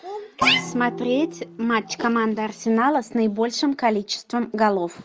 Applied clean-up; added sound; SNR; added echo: none; Percussion; 12 dB; none.